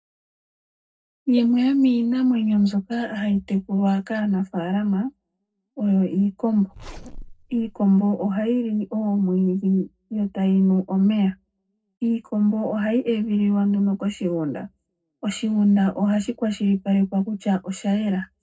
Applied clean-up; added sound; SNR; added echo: neural separator model SepFormer DNS4.